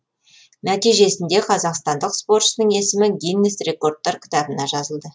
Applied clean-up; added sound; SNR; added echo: none; none; none; none.